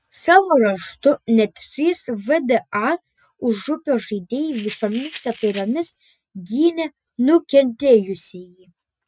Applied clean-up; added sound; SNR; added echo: neural mask model RNNoise.